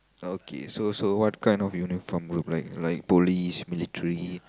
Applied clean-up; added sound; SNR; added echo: none; none; none; none.